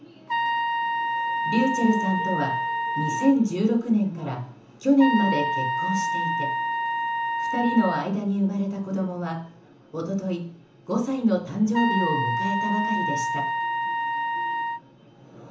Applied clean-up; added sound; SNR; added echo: none; Trumpet; 0 dB; reverberation time 0.7 s.